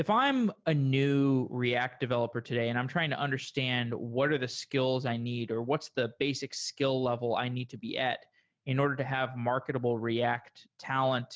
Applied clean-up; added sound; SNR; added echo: none; none; none; none.